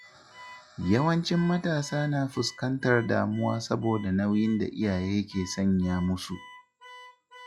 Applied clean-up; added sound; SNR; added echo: classical method log-MMSE.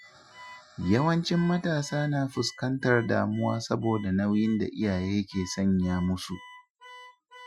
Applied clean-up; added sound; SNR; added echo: classical method Wiener filter.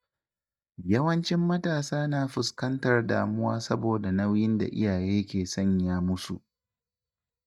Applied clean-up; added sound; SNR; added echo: neural mask model DeepFilterNet 3.